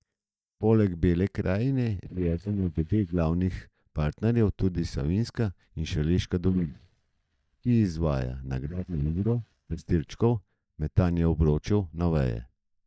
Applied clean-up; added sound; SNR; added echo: neural mask model DeepFilterNet 3.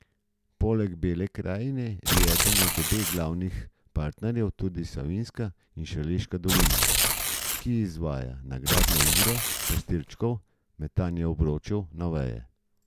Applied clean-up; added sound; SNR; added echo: none; Tearing; -5 dB; none.